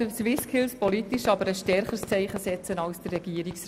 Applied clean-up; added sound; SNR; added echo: none; Fireworks; 13 dB; none.